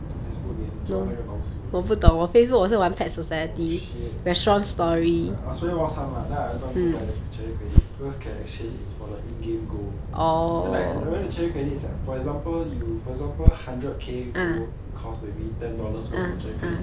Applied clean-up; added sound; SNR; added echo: none; Bird vocalization, bird call, bird song; 1 dB; none.